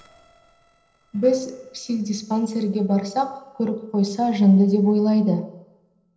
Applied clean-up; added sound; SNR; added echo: neural separator model SepFormer DNS4.